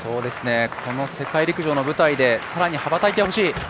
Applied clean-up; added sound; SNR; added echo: none; none; none; none.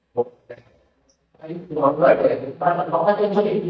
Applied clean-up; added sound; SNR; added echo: neural mask model DeepFilterNet 3.